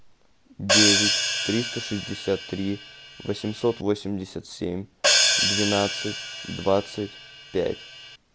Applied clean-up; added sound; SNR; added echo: none; Hi-hat; -3 dB; none.